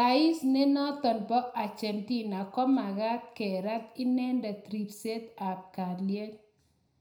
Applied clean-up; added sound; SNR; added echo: none; none; none; reverberation time 0.4 s.